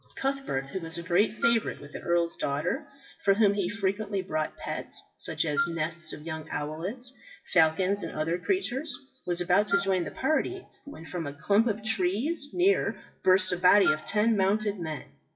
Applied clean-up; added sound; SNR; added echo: classical method WPE with log-MMSE.